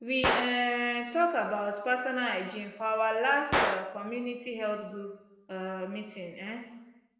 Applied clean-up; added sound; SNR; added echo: none; Gunshot, gunfire; 6 dB; reverberation time 1.0 s.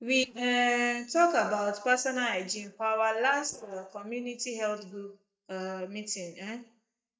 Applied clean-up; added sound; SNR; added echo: neural mask model DeepFilterNet 3.